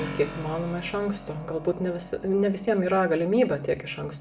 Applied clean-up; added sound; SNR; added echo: none; Keyboard (musical); 15 dB; reverberation time 0.3 s.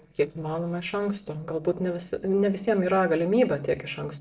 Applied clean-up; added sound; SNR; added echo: neural separator model SepFormer DNS4.